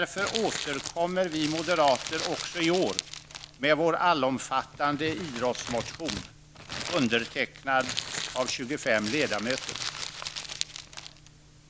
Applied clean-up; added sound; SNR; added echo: none; Crumpling, crinkling; 9 dB; none.